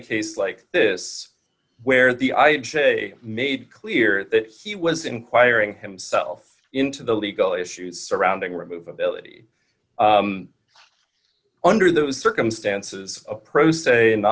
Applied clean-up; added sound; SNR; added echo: none; none; none; none.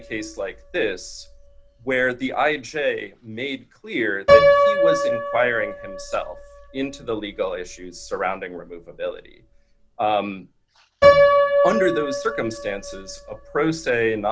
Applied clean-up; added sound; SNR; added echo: none; Piano; -3 dB; none.